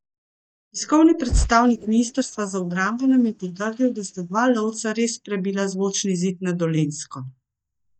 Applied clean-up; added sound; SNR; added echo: neural mask model DeepFilterNet 3.